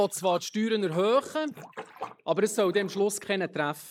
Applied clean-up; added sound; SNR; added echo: neural mask model Resemble Enhance denoiser.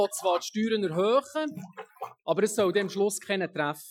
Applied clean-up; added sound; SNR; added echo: classical method Wiener filter.